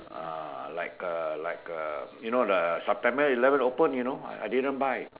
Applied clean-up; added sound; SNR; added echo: none; none; none; none.